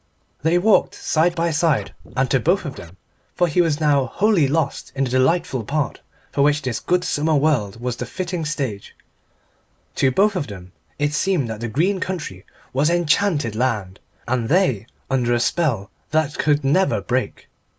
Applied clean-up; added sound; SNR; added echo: none; Scratching (performance technique); 19 dB; none.